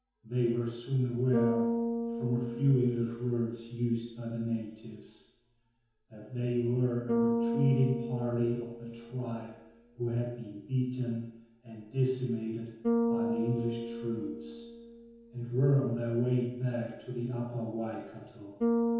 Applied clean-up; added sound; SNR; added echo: none; Bass guitar; 4 dB; reverberation time 0.9 s.